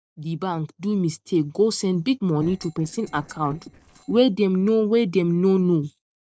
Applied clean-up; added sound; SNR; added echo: neural separator model SepFormer DNS4.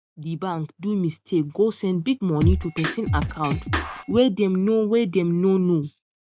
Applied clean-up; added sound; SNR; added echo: none; Drum kit; 2 dB; none.